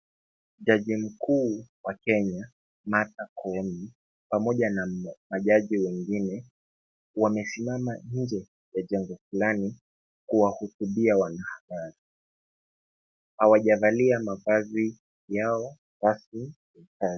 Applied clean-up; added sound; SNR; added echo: none; none; none; none.